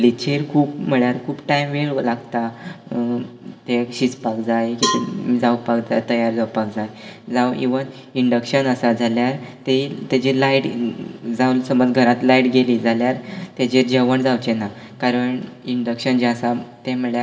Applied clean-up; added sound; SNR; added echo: none; Cowbell; 8 dB; reverberation time 2.9 s.